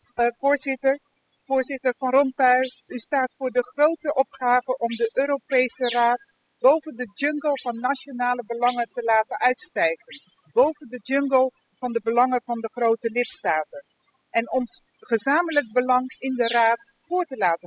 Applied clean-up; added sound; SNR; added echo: classical method spectral subtraction.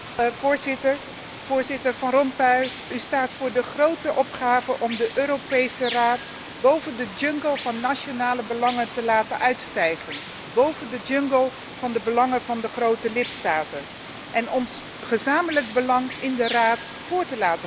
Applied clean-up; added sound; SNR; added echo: none; Water; 11 dB; none.